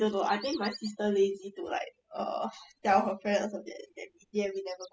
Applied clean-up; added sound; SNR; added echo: classical method spectral subtraction.